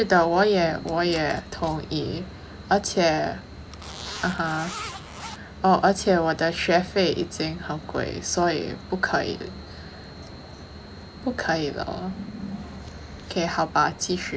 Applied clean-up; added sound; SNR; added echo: none; Zipper (clothing); 12 dB; none.